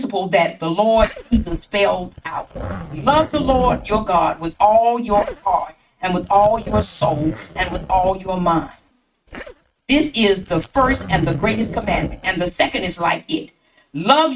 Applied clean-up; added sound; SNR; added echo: neural mask model RNNoise.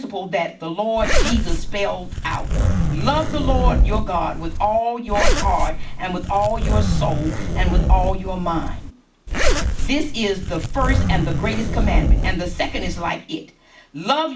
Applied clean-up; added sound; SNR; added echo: none; Zipper (clothing); -5 dB; none.